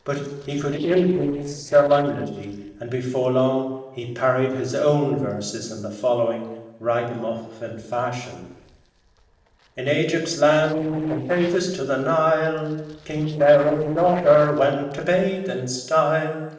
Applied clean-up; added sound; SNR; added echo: neural separator model SepFormer DNS4.